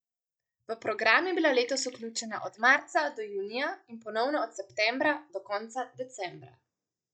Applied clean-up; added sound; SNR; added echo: neural mask model DeepFilterNet 3.